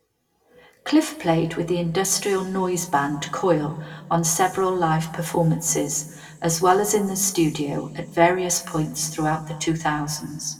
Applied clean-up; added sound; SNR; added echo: none; none; none; reverberation time 1.2 s.